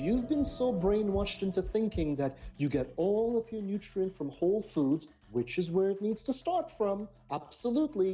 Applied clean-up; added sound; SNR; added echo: none; none; none; none.